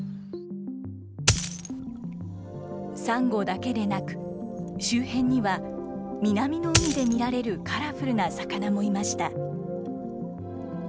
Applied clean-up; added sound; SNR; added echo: none; Coin (dropping); -2 dB; none.